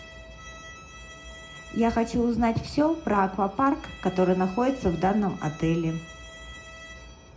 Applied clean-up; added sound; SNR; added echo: none; Bowed string instrument; 19 dB; reverberation time 0.3 s.